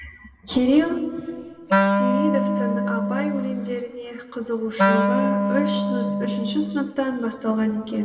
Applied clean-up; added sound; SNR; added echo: none; Wind instrument, woodwind instrument; -3 dB; reverberation time 2.7 s.